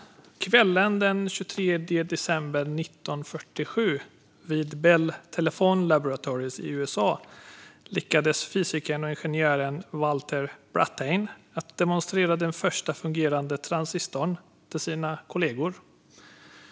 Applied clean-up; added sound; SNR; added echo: none; none; none; none.